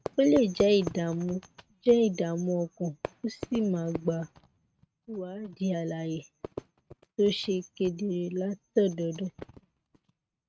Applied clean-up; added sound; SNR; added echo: neural mask model RNNoise.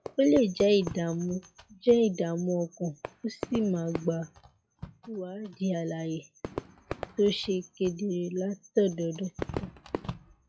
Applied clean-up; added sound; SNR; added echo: classical method log-MMSE.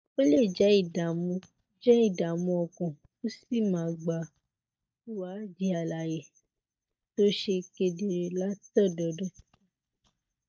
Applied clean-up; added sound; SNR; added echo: neural mask model DeepFilterNet 3.